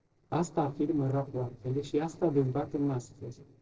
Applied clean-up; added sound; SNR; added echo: neural separator model SepFormer DNS4.